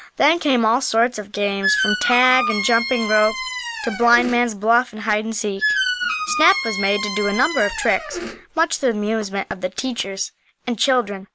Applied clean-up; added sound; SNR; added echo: none; Squeak; 4 dB; none.